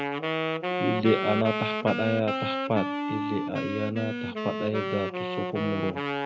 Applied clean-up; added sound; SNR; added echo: none; Wind instrument, woodwind instrument; 1 dB; none.